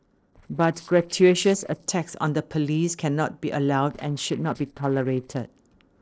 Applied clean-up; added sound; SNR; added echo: neural separator model SepFormer DNS4.